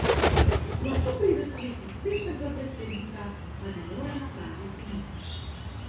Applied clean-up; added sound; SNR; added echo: none; Bird; -4 dB; reverberation time 0.6 s.